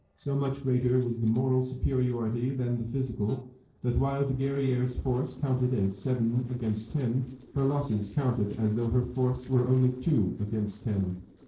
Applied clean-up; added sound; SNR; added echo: neural separator model SepFormer DNS4.